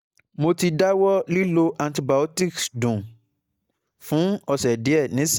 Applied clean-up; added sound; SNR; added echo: neural mask model DeepFilterNet 3.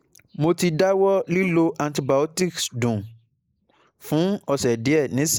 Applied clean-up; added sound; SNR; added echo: neural mask model Resemble Enhance denoiser.